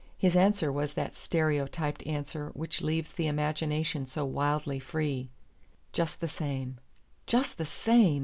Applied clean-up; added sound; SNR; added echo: none; none; none; none.